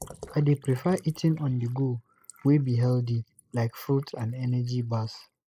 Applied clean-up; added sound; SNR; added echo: neural mask model Resemble Enhance denoiser.